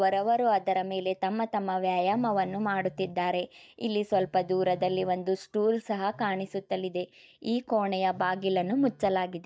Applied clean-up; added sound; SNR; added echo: neural mask model DeepFilterNet 3.